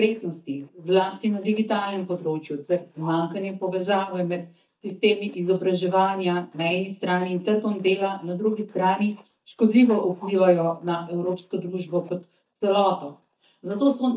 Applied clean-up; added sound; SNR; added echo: neural mask model DeepFilterNet 3.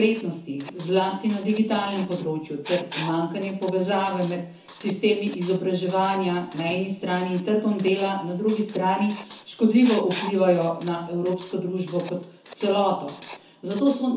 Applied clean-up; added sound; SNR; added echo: none; Writing; 12 dB; reverberation time 0.9 s.